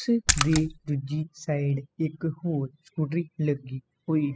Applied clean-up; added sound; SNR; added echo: classical method spectral subtraction.